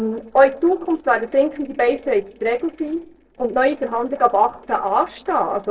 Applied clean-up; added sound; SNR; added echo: neural separator model SepFormer DNS4.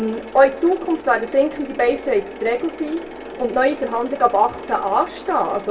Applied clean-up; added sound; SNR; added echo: none; Mechanisms; 15 dB; reverberation time 0.2 s.